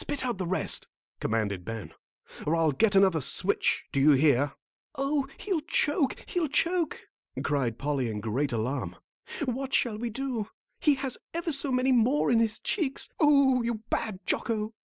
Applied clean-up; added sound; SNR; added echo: none; none; none; none.